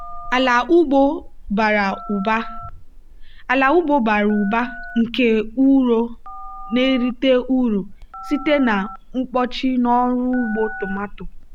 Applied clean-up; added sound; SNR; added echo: none; Telephone; 14 dB; none.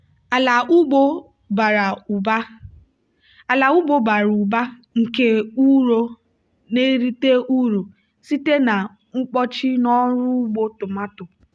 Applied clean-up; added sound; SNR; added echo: none; none; none; none.